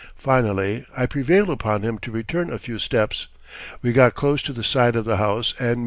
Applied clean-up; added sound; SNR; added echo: none; none; none; none.